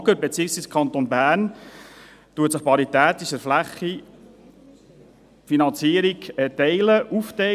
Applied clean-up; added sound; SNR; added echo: none; none; none; none.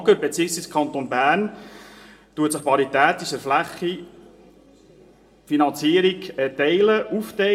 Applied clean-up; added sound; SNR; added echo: none; none; none; reverberation time 0.6 s.